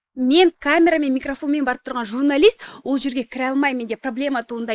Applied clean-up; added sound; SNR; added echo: neural mask model Resemble Enhance denoiser.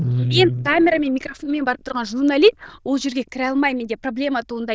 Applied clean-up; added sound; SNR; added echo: neural diffusion model UNIVERSE++.